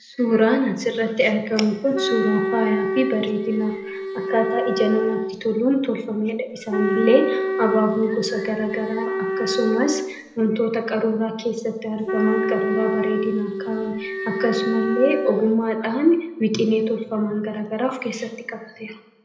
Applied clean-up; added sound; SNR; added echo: none; Wind instrument, woodwind instrument; 4 dB; reverberation time 0.7 s.